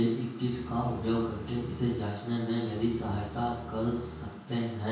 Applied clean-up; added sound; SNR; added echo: none; Bowed string instrument; 13 dB; reverberation time 0.6 s.